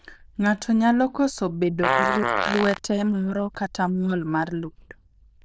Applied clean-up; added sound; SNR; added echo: neural diffusion model UNIVERSE++.